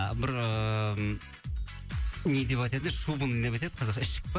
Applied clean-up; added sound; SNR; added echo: none; none; none; none.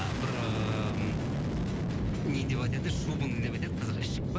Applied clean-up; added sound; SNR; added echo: none; Fixed-wing aircraft, airplane; -3 dB; none.